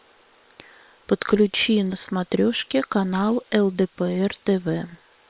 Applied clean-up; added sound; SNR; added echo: neural separator model SepFormer WHAM!.